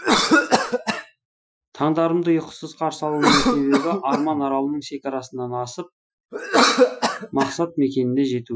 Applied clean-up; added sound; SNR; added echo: classical method Wiener filter.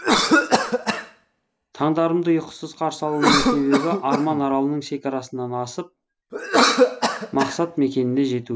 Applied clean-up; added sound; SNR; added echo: none; Cough; 0 dB; none.